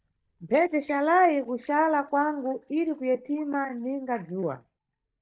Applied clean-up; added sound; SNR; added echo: neural mask model DeepFilterNet 3.